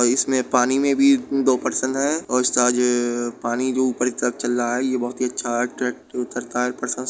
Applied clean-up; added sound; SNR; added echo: none; none; none; none.